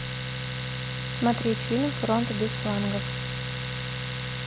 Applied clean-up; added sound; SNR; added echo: none; Domestic sounds, home sounds; 1 dB; none.